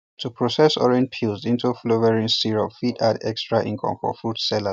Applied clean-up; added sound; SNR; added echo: none; none; none; none.